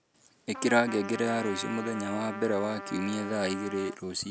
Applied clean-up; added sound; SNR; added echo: none; Trumpet; 11 dB; none.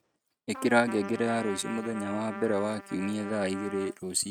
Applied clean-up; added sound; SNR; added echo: neural mask model RNNoise.